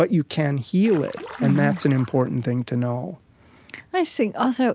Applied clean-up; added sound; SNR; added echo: none; Stream; 18 dB; none.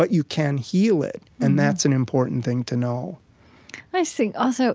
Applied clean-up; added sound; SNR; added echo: none; none; none; none.